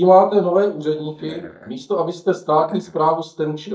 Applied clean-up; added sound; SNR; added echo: neural mask model DeepFilterNet 3.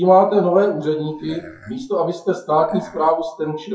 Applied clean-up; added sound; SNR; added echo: classical method WPE with log-MMSE.